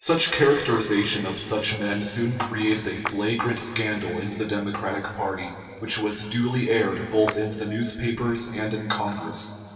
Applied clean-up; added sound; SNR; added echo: none; Clapping; 14 dB; reverberation time 2.6 s.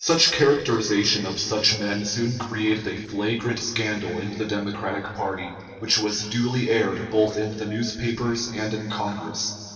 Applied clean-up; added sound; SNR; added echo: neural separator model SepFormer DNS4.